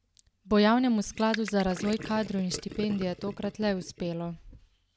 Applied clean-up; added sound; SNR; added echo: none; Gurgling; 13 dB; none.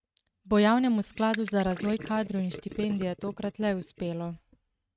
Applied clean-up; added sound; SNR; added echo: neural mask model RNNoise.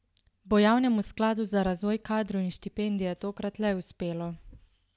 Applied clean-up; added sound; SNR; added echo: none; none; none; none.